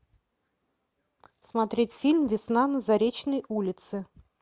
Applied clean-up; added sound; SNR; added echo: none; none; none; none.